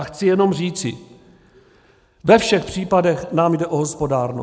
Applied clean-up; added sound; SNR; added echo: none; none; none; none.